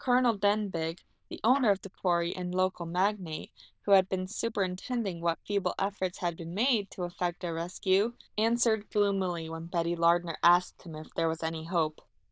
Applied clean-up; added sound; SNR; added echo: neural diffusion model UNIVERSE++.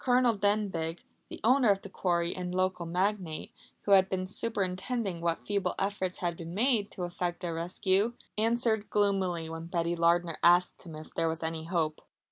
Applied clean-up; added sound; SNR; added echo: none; none; none; none.